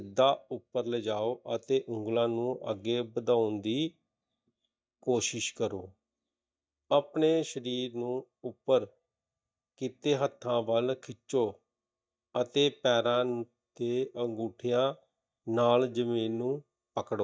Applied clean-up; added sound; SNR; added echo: neural mask model DeepFilterNet 3.